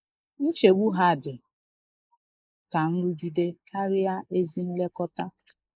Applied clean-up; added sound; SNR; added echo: neural mask model Resemble Enhance denoiser.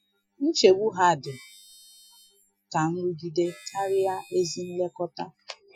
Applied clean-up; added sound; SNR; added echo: classical method Wiener filter.